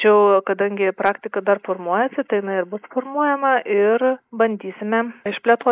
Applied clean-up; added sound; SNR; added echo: neural mask model Resemble Enhance denoiser.